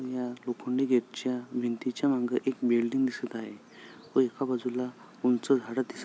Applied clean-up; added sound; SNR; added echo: none; none; none; none.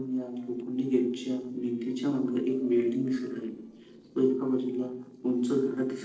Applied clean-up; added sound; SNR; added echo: neural separator model SepFormer DNS4.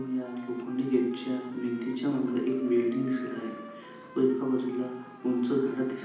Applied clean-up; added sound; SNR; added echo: none; Trumpet; 20 dB; reverberation time 0.9 s.